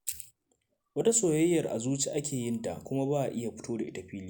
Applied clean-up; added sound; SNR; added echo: none; none; none; none.